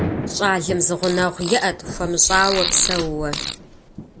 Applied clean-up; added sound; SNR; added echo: none; Thunder / Rain + Fart; 6 dB; none.